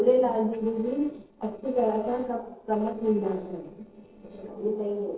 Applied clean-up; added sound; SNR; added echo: neural separator model SepFormer DNS4.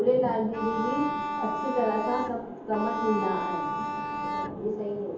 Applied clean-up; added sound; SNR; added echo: none; Bowed string instrument; 3 dB; reverberation time 0.7 s.